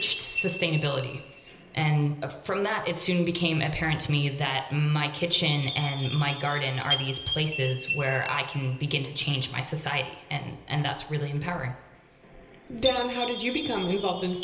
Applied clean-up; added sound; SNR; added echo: none; Chime; 9 dB; reverberation time 1.4 s.